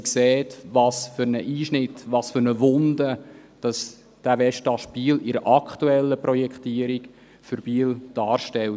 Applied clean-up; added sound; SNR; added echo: none; none; none; none.